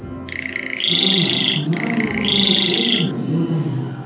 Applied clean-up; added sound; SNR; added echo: none; Chirp, tweet; -2 dB; reverberation time 2.0 s.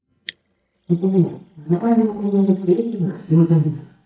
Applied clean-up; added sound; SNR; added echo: neural mask model DeepFilterNet 3.